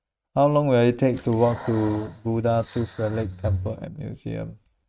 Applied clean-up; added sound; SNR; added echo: neural mask model RNNoise.